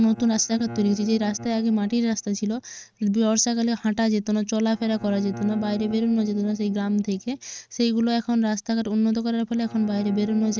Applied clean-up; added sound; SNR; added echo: neural mask model RNNoise.